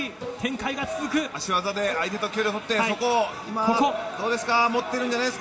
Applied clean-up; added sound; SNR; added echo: none; Bowed string instrument; 18 dB; reverberation time 0.3 s.